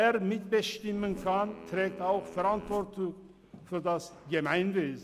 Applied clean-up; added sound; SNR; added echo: none; Zipper (clothing) + Wind instrument, woodwind instrument; 18 dB; none.